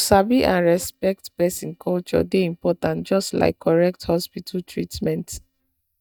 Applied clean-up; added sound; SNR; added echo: neural mask model DeepFilterNet 3.